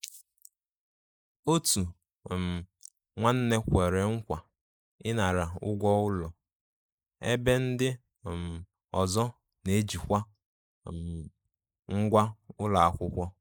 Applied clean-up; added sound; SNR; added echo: neural mask model Resemble Enhance denoiser.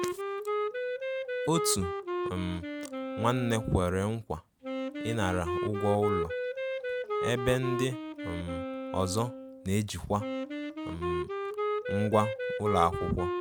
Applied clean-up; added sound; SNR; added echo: none; Wind instrument, woodwind instrument; 2 dB; none.